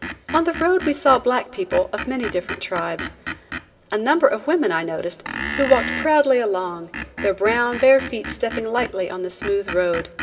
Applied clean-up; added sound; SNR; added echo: none; Screech; 11 dB; reverberation time 1.4 s.